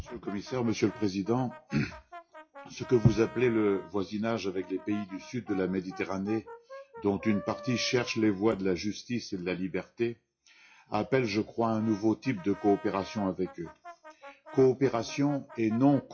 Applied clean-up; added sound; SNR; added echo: classical method WPE with log-MMSE.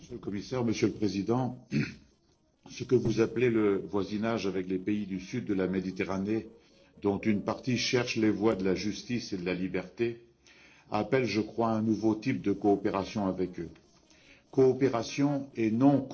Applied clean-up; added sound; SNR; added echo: neural separator model SepFormer DNS4.